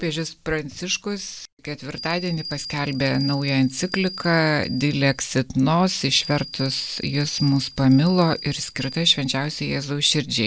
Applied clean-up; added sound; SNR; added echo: none; Bell; 14 dB; none.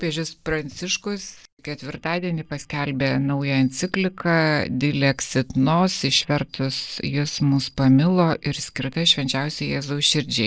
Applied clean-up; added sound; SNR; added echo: neural separator model SepFormer DNS4.